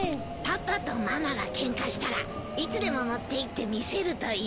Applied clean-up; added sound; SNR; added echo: none; Subway, metro, underground; 5 dB; none.